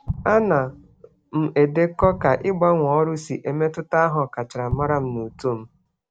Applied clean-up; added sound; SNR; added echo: none; Explosion; 13 dB; none.